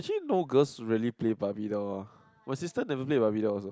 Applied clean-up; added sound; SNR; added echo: none; none; none; none.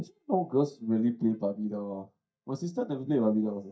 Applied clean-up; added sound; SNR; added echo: neural mask model DeepFilterNet 3.